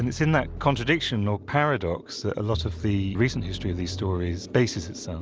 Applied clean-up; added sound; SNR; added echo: none; none; none; none.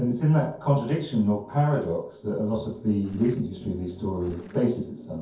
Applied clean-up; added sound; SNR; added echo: neural separator model SepFormer DNS4.